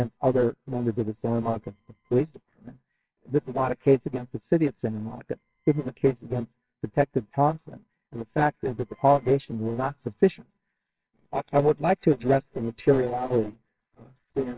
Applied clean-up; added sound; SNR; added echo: neural separator model SepFormer WHAMR!.